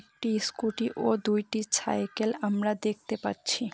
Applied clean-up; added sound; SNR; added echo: none; none; none; none.